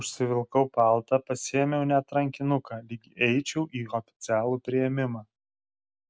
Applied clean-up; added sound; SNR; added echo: none; none; none; none.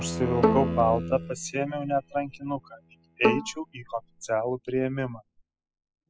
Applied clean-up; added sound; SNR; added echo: classical method spectral subtraction.